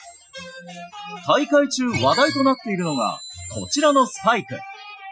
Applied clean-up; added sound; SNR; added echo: classical method Wiener filter.